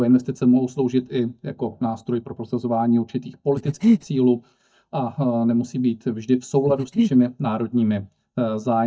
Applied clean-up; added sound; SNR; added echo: neural mask model DeepFilterNet 3.